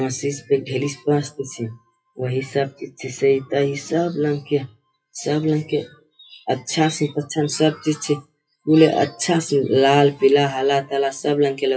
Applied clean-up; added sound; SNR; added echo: classical method WPE with log-MMSE.